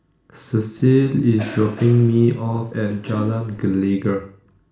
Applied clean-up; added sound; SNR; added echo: none; Cough; 17 dB; reverberation time 0.5 s.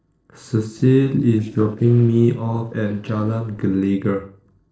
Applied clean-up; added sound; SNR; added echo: neural separator model SepFormer DNS4.